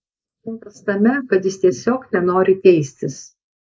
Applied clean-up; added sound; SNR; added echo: neural mask model Resemble Enhance denoiser.